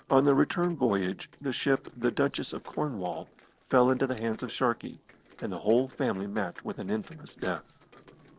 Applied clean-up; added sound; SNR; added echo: neural separator model SepFormer DNS4.